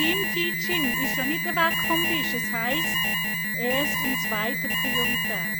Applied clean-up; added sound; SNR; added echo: none; Alarm; -4 dB; none.